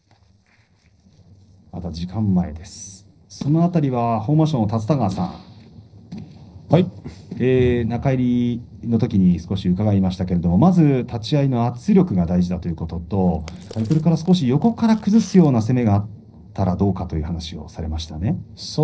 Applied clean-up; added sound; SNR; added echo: neural separator model SepFormer DNS4.